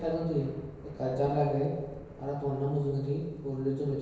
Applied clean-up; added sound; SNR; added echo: none; Thunder / Rain; 18 dB; reverberation time 1.2 s.